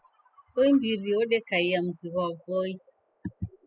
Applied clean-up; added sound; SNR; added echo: classical method spectral subtraction.